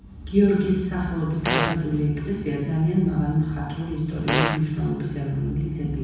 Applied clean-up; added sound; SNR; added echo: none; Fart; 2 dB; reverberation time 1.1 s.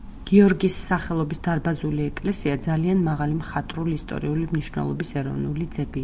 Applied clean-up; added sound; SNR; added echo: none; none; none; none.